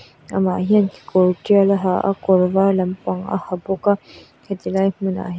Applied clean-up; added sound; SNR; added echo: none; none; none; none.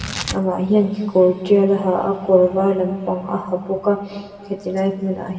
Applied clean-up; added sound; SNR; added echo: none; Tearing; 18 dB; reverberation time 2.5 s.